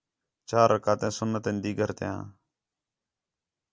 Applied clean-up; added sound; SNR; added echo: none; none; none; none.